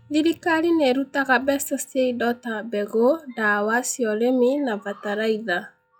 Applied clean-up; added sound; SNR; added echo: classical method log-MMSE.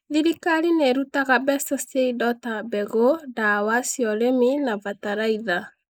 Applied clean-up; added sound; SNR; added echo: neural mask model Resemble Enhance denoiser.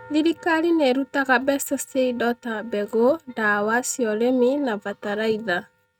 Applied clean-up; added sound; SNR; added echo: neural mask model RNNoise.